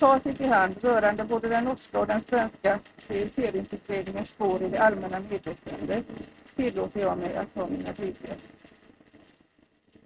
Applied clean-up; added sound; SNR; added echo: neural mask model RNNoise.